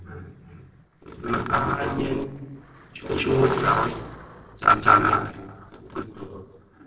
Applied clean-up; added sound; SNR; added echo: neural separator model SepFormer DNS4.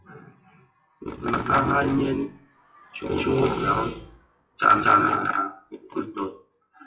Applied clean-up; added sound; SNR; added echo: classical method WPE with log-MMSE.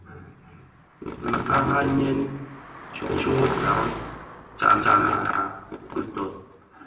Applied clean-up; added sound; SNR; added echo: none; Car passing by; 15 dB; reverberation time 0.7 s.